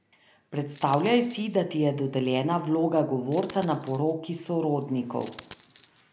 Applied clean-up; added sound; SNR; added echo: none; Coin (dropping); 17 dB; none.